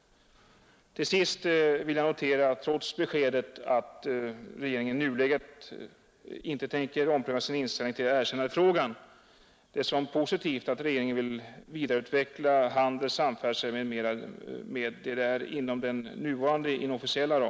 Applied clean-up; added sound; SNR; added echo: none; none; none; none.